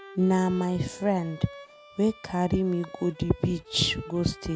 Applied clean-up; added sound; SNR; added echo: none; Bowed string instrument; 19 dB; none.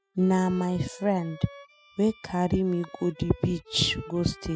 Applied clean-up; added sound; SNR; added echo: classical method spectral subtraction.